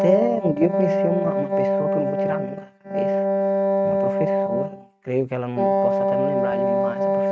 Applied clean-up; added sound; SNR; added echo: neural mask model RNNoise.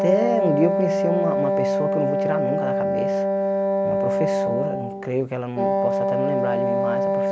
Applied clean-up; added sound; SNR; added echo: none; Wind instrument, woodwind instrument; -5 dB; none.